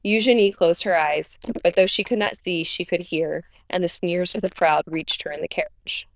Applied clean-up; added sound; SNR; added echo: neural diffusion model UNIVERSE++.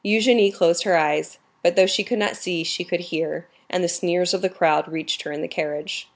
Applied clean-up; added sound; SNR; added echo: none; none; none; none.